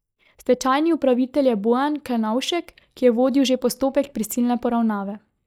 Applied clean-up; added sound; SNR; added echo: neural mask model DeepFilterNet 3.